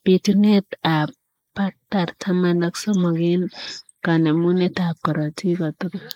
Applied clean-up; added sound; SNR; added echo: neural mask model Resemble Enhance denoiser.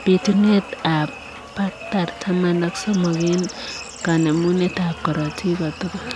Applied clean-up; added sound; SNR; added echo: none; Bird / Insect + Applause; 15 dB; none.